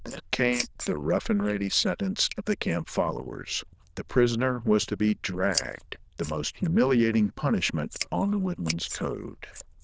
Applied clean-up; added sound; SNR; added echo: neural diffusion model UNIVERSE++.